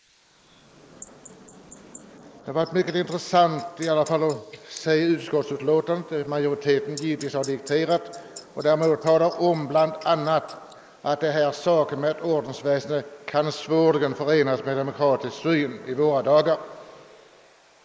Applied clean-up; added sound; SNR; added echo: neural mask model Resemble Enhance denoiser.